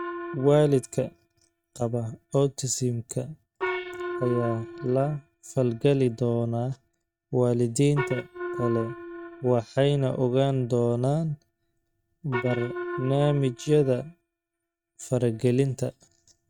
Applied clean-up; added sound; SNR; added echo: neural mask model RNNoise.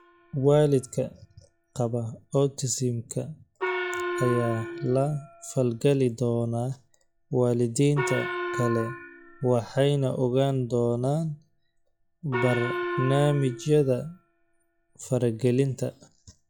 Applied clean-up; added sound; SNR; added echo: classical method log-MMSE.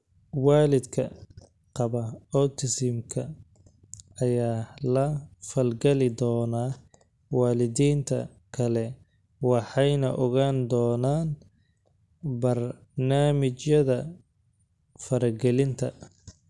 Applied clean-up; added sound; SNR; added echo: none; none; none; none.